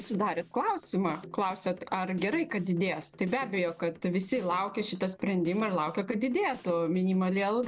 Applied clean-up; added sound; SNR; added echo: neural separator model SepFormer DNS4.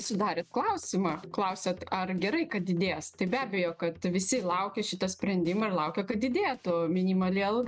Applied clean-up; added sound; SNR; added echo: neural mask model RNNoise.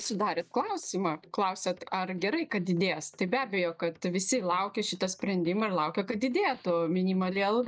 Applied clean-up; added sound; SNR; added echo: neural mask model DeepFilterNet 3.